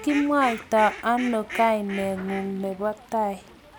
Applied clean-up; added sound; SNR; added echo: none; Fowl; 13 dB; none.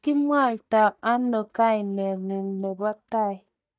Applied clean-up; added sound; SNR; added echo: neural mask model DeepFilterNet 3.